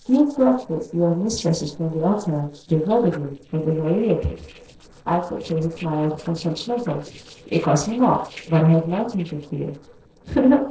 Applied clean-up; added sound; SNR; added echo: neural separator model SepFormer DNS4.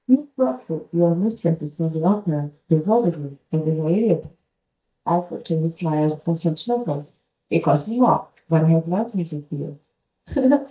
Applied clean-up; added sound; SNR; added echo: neural mask model DeepFilterNet 3.